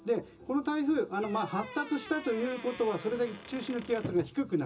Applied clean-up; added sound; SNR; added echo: none; Squeak / Wood; 13 dB; reverberation time 0.2 s.